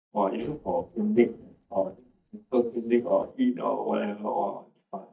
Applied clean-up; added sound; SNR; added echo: neural mask model DeepFilterNet 3.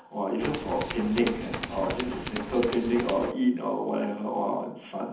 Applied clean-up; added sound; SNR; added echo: none; Tools; 7 dB; reverberation time 0.8 s.